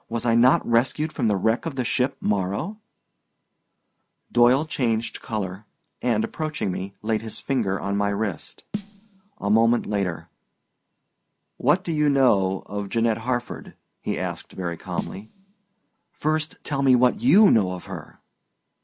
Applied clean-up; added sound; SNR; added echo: none; Snare drum; 15 dB; none.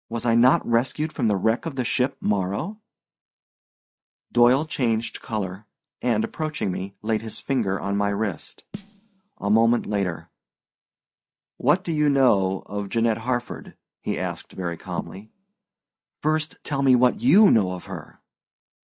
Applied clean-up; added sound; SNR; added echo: neural mask model DeepFilterNet 3.